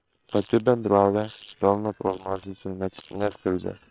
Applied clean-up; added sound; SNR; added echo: neural separator model SepFormer WHAM!.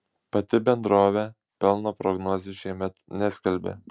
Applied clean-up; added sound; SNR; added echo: none; none; none; none.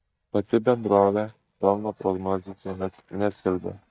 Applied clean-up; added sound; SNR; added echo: neural mask model DeepFilterNet 3.